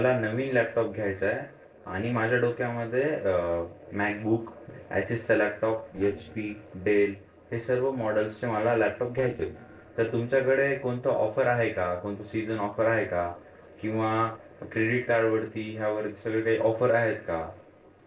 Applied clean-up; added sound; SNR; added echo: neural separator model SepFormer DNS4.